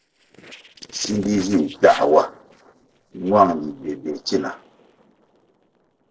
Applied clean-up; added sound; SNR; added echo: neural separator model SepFormer DNS4.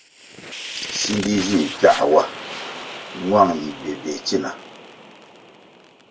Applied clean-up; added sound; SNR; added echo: none; Fire; 12 dB; reverberation time 0.1 s.